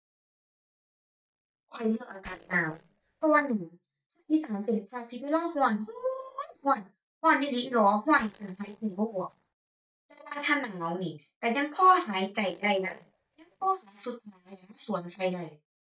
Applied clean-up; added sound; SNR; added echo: neural mask model DeepFilterNet 3.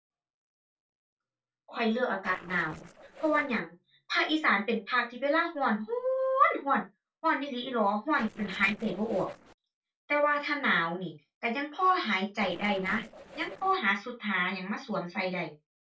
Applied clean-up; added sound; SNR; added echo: neural separator model SepFormer DNS4.